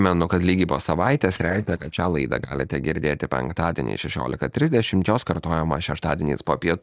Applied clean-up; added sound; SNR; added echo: neural mask model DeepFilterNet 3.